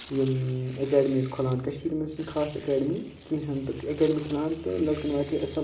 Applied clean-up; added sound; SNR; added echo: none; Tearing; 19 dB; reverberation time 1.2 s.